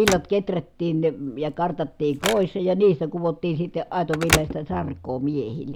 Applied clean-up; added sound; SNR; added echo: none; Telephone; 8 dB; none.